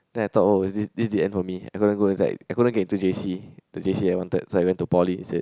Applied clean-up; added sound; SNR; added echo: none; none; none; none.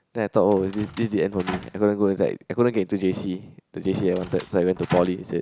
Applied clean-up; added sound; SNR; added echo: none; Door; 14 dB; none.